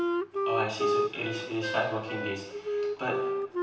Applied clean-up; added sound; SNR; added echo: none; Wind instrument, woodwind instrument; -3 dB; reverberation time 0.9 s.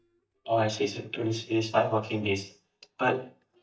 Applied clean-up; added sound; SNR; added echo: neural mask model DeepFilterNet 3.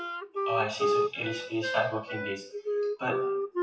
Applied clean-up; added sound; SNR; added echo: classical method WPE with log-MMSE.